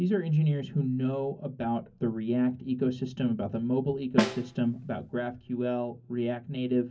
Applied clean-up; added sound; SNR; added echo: none; Snare drum; 3 dB; reverberation time 0.3 s.